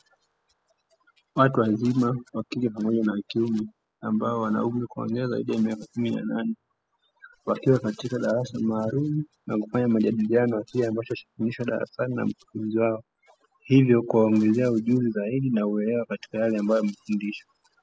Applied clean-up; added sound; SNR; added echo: classical method spectral subtraction.